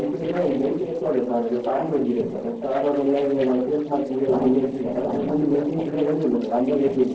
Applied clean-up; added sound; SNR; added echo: neural separator model SepFormer DNS4.